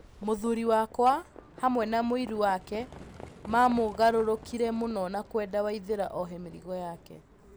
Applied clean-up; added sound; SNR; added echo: none; Livestock, farm animals, working animals; 19 dB; none.